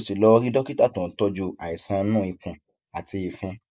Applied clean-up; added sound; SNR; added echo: neural mask model Resemble Enhance denoiser.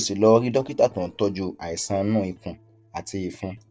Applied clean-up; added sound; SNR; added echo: neural separator model SepFormer DNS4.